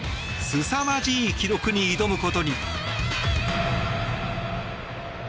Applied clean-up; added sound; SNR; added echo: none; Tambourine; 18 dB; none.